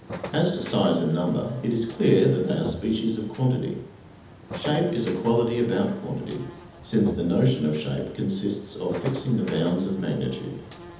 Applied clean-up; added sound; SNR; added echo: none; Buzz; 15 dB; reverberation time 1.3 s.